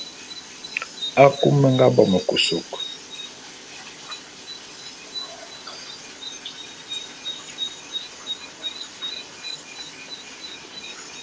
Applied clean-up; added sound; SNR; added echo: none; Bathtub (filling or washing); 17 dB; none.